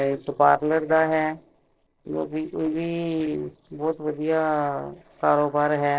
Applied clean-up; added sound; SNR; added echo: neural separator model SepFormer DNS4.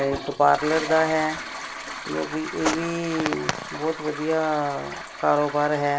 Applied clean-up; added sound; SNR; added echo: none; Toilet flush; 10 dB; none.